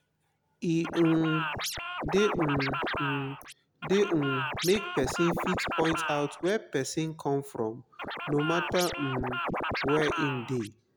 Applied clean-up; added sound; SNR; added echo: none; Scratching (performance technique); 3 dB; none.